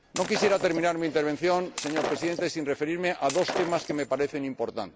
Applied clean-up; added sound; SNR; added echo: none; Shatter; 9 dB; none.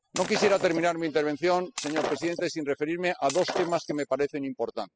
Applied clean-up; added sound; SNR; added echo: classical method spectral subtraction.